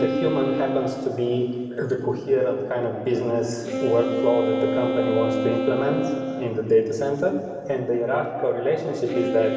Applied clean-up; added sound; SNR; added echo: none; Wind instrument, woodwind instrument; 5 dB; reverberation time 2.5 s.